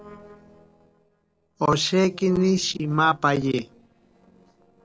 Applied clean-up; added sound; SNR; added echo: neural separator model SepFormer DNS4.